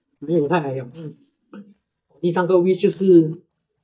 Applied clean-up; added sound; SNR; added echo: neural mask model DeepFilterNet 3.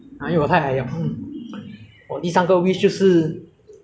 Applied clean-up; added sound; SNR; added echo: none; none; none; none.